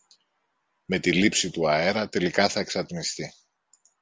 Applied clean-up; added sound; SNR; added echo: none; none; none; none.